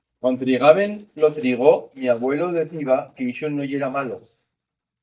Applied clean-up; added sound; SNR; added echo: neural mask model DeepFilterNet 3.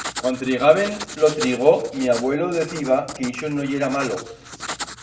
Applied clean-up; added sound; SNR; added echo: none; Writing; 13 dB; reverberation time 0.6 s.